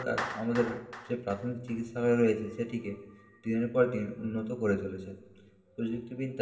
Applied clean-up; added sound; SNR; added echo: none; Clapping; 15 dB; reverberation time 2.0 s.